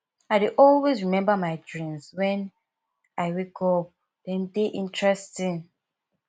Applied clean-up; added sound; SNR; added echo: none; none; none; none.